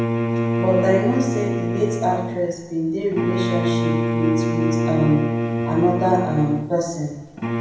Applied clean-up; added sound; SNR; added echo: none; Bowed string instrument; 0 dB; reverberation time 0.9 s.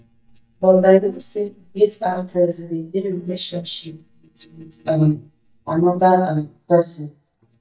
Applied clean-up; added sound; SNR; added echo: neural mask model DeepFilterNet 3.